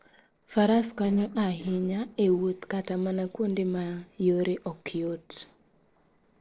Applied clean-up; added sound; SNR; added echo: neural separator model SepFormer DNS4.